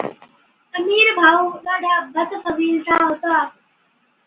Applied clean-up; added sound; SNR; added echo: none; none; none; none.